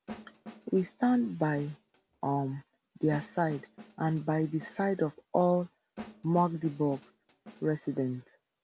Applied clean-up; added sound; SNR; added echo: none; Snare drum; 19 dB; none.